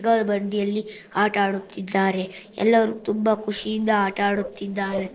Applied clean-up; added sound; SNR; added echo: neural separator model SepFormer DNS4.